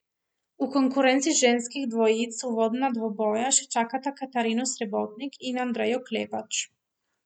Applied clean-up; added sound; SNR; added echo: none; none; none; none.